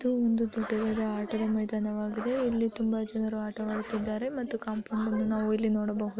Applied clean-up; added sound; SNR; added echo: none; Zipper (clothing); 17 dB; none.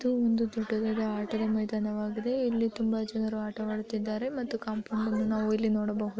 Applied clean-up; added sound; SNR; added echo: none; none; none; none.